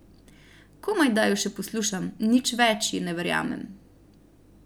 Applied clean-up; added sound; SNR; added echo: none; none; none; none.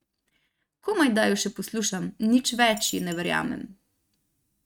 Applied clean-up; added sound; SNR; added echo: neural mask model RNNoise.